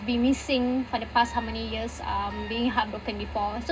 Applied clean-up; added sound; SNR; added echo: none; Wind instrument, woodwind instrument; 17 dB; reverberation time 0.2 s.